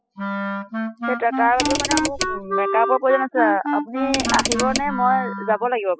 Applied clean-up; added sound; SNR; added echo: classical method spectral subtraction.